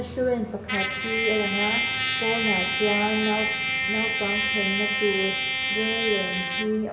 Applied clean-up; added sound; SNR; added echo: none; Trumpet; -1 dB; reverberation time 0.8 s.